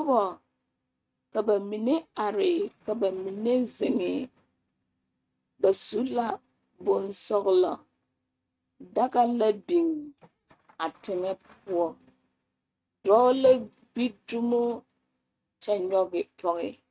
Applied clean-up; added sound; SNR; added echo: neural mask model RNNoise.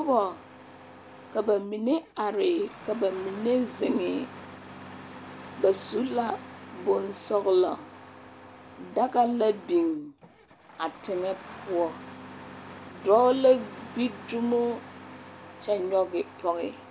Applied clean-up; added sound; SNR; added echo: none; Engine starting; 17 dB; none.